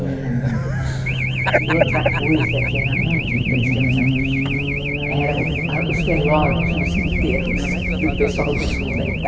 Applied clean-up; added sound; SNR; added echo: none; Race car, auto racing / Alarm; -5 dB; reverberation time 2.3 s.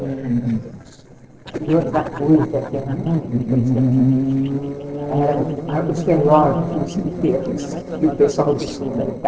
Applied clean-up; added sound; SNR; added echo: neural separator model SepFormer DNS4.